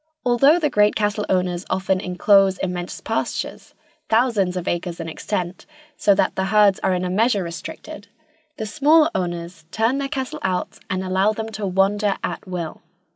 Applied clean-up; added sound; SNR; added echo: none; none; none; none.